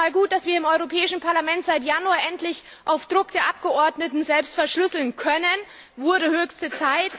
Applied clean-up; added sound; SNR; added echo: none; none; none; none.